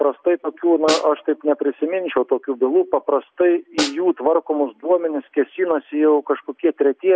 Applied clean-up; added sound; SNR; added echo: none; Snare drum; 12 dB; none.